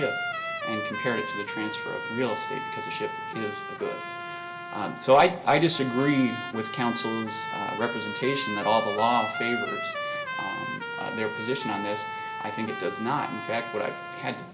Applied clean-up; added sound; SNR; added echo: none; Trumpet; 5 dB; reverberation time 0.8 s.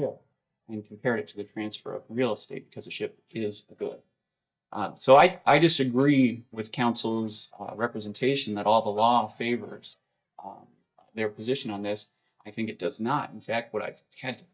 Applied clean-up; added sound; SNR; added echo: neural mask model DeepFilterNet 3.